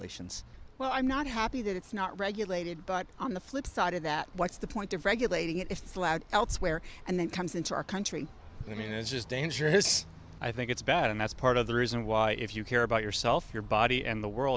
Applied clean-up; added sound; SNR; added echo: none; none; none; none.